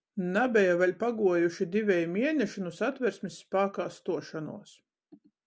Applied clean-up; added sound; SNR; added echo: none; none; none; none.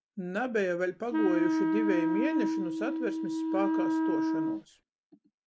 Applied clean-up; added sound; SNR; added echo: none; Wind instrument, woodwind instrument; -5 dB; none.